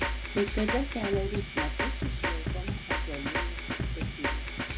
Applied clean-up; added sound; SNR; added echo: none; Drum kit; -4 dB; none.